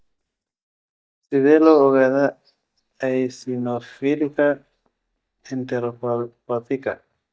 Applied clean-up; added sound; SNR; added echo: neural mask model DeepFilterNet 3.